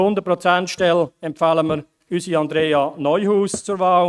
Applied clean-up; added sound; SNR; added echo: neural mask model RNNoise.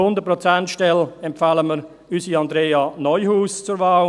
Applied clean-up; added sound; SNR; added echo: none; none; none; none.